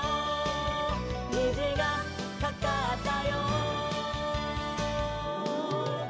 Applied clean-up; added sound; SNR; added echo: none; none; none; none.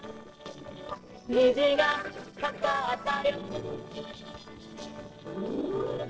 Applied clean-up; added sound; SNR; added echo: neural separator model SepFormer DNS4.